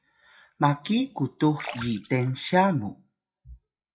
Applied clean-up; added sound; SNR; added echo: classical method WPE with log-MMSE.